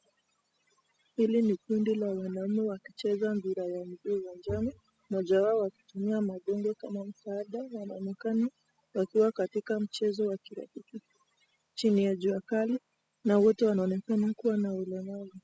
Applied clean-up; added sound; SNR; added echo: classical method spectral subtraction.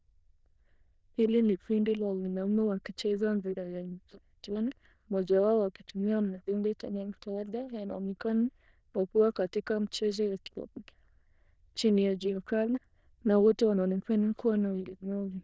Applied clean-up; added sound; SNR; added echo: neural diffusion model UNIVERSE++.